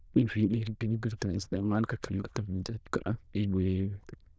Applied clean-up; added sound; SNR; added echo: neural diffusion model UNIVERSE++.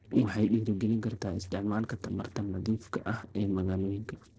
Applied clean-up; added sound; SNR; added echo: neural separator model SepFormer DNS4.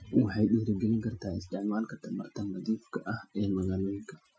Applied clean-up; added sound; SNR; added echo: classical method Wiener filter.